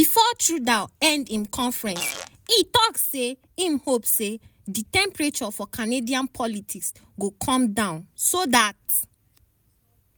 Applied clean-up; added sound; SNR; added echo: none; Fart + Bird; 13 dB; none.